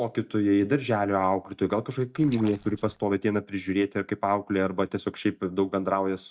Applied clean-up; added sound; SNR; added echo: neural mask model DeepFilterNet 3.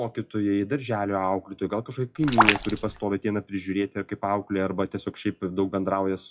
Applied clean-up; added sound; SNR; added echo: classical method WPE with log-MMSE.